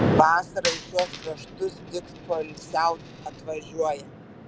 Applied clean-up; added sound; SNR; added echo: none; Coin (dropping); 13 dB; none.